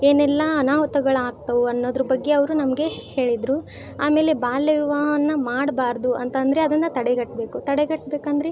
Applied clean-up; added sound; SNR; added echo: none; none; none; none.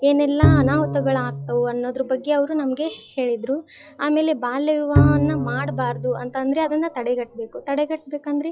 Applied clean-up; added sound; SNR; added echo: classical method log-MMSE.